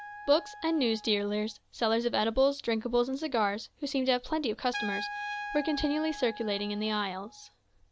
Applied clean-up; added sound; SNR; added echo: none; Trumpet; 13 dB; none.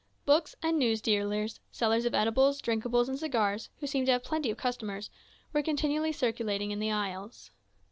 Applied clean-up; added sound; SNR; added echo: none; none; none; none.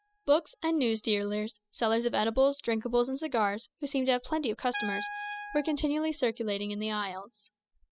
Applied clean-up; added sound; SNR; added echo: classical method spectral subtraction.